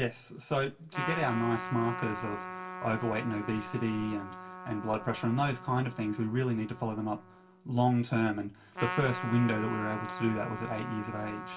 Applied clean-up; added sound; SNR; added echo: none; Trumpet; 9 dB; reverberation time 0.2 s.